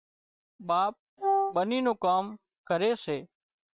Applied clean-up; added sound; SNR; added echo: neural separator model SepFormer WHAM!.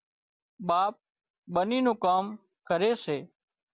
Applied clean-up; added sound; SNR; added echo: none; none; none; none.